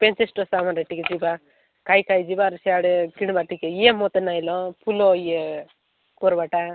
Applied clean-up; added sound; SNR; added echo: none; none; none; none.